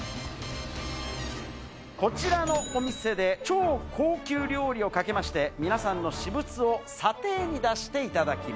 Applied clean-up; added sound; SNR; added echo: none; none; none; none.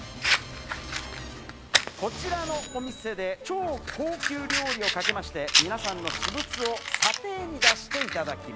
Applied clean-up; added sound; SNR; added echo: none; Fire; -3 dB; none.